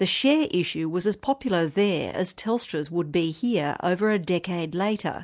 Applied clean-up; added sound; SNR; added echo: none; none; none; none.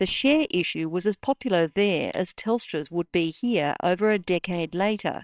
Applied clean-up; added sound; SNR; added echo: neural separator model SepFormer WHAMR!.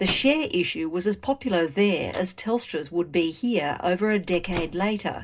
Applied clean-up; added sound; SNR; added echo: none; Microwave oven; 17 dB; reverberation time 0.2 s.